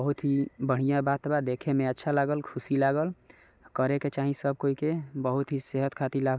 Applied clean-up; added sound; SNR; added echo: none; none; none; none.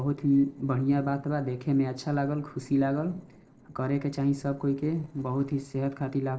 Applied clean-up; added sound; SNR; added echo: neural separator model SepFormer DNS4.